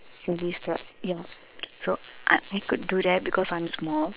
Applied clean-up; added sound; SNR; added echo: neural separator model SepFormer WHAM!.